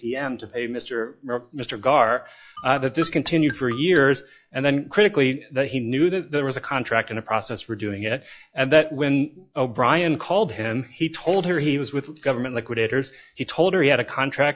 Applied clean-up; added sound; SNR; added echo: classical method log-MMSE.